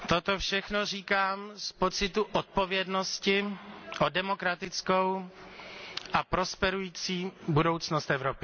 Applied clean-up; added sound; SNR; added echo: none; none; none; none.